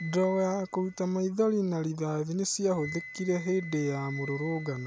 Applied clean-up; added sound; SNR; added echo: none; Wind instrument, woodwind instrument; 16 dB; none.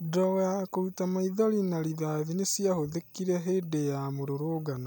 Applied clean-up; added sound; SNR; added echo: none; none; none; none.